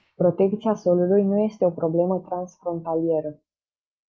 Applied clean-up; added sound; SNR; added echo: neural mask model Resemble Enhance denoiser.